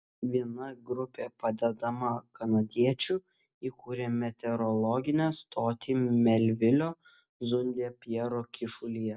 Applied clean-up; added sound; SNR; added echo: none; none; none; none.